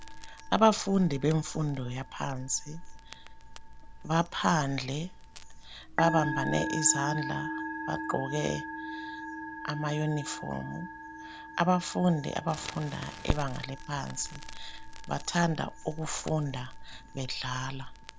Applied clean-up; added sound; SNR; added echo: none; Crackle + Musical instrument; 7 dB; none.